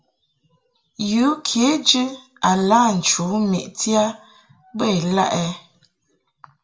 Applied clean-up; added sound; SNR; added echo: none; none; none; reverberation time 0.3 s.